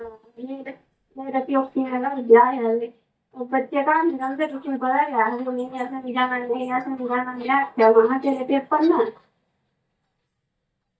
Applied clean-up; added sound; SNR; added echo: neural mask model DeepFilterNet 3.